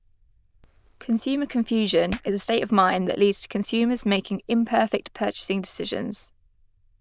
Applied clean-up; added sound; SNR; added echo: neural diffusion model UNIVERSE++.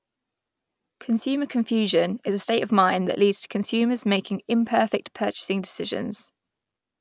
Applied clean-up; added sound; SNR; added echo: none; none; none; none.